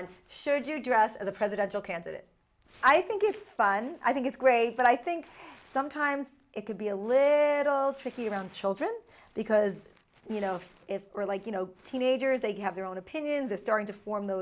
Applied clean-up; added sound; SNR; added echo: none; none; none; none.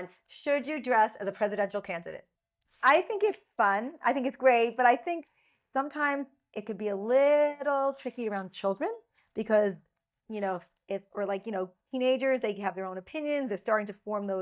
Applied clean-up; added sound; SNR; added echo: neural mask model DeepFilterNet 3.